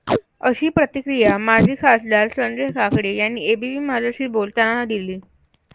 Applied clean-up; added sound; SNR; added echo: none; Packing tape, duct tape; 7 dB; none.